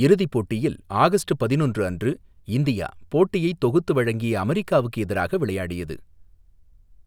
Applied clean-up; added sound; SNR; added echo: none; none; none; none.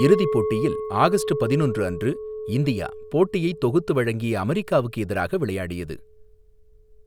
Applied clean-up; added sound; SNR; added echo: none; Chink, clink; 8 dB; none.